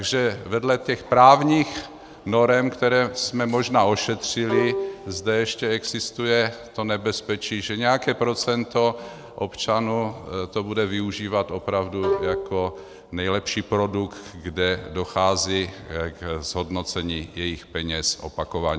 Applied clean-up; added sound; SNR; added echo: none; Bowed string instrument; 9 dB; none.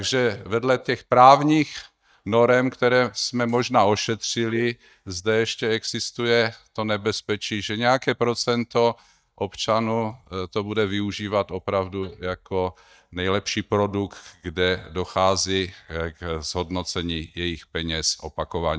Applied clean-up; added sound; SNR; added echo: neural mask model DeepFilterNet 3.